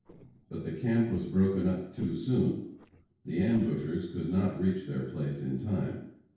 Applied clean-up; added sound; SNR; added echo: neural separator model SepFormer DNS4.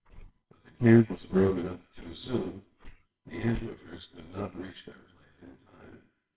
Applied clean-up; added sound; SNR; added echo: neural separator model SepFormer WHAMR!.